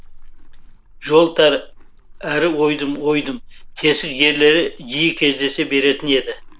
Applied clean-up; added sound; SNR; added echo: none; Livestock, farm animals, working animals; 19 dB; none.